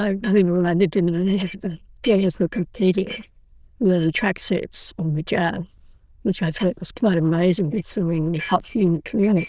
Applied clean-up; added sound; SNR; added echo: neural diffusion model UNIVERSE++.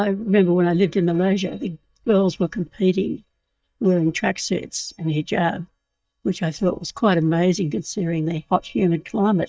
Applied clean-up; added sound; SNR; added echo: neural mask model DeepFilterNet 3.